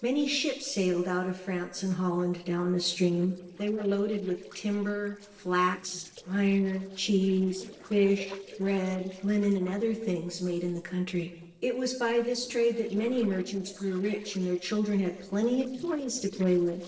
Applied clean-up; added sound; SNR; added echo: neural separator model SepFormer DNS4.